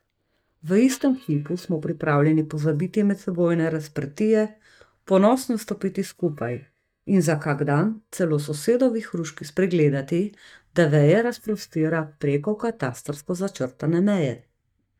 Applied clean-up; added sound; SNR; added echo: neural mask model DeepFilterNet 3.